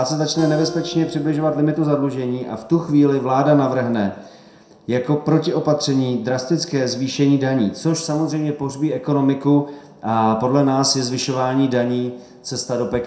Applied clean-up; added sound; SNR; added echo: none; Acoustic guitar; 17 dB; reverberation time 0.5 s.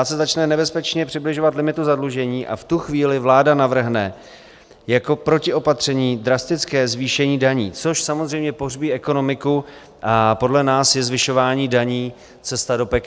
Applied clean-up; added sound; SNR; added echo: none; none; none; none.